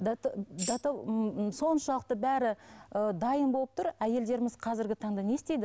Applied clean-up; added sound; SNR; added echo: none; Tambourine; 9 dB; none.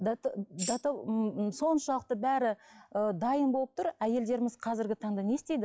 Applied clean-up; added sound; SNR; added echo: classical method log-MMSE.